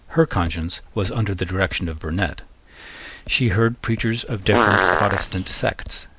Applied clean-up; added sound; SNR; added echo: none; Fart; -2 dB; none.